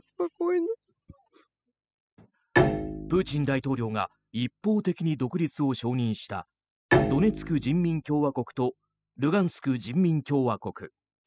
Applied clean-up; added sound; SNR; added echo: classical method spectral subtraction.